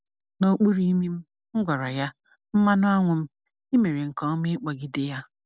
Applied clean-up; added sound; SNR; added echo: none; none; none; none.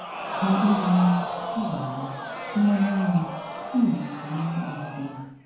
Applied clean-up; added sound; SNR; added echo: none; Crowd; 7 dB; reverberation time 0.9 s.